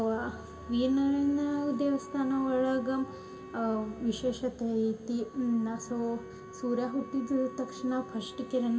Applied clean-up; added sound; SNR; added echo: none; Wind instrument, woodwind instrument; 16 dB; reverberation time 1.6 s.